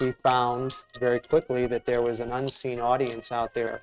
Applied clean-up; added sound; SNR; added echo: neural mask model RNNoise.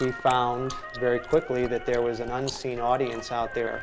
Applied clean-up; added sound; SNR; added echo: none; Chewing, mastication; 16 dB; none.